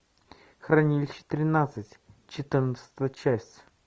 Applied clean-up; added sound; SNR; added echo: none; none; none; none.